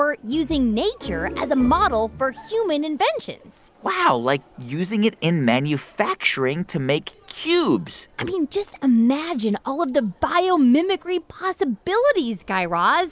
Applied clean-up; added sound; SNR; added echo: none; none; none; none.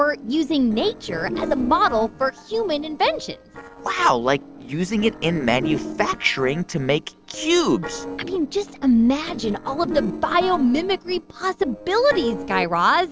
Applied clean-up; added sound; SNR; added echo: neural separator model SepFormer DNS4.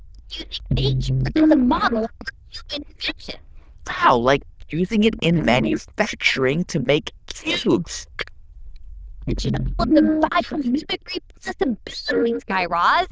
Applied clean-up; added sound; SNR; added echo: neural diffusion model UNIVERSE++.